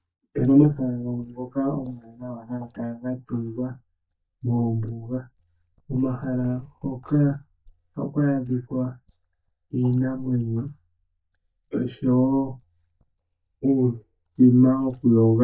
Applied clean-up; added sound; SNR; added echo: neural mask model DeepFilterNet 3.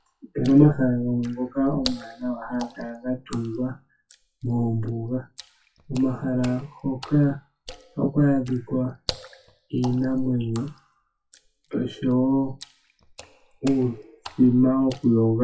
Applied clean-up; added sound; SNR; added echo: classical method WPE with log-MMSE.